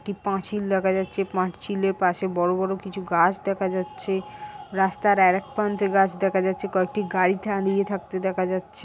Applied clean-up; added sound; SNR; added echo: none; none; none; none.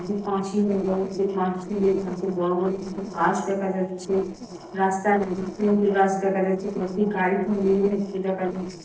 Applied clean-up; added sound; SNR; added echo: neural separator model SepFormer DNS4.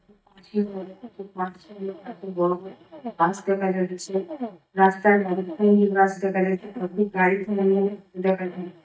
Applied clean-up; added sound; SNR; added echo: neural mask model DeepFilterNet 3.